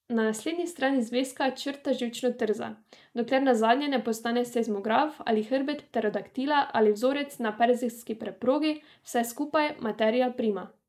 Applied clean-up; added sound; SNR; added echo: neural mask model Resemble Enhance denoiser.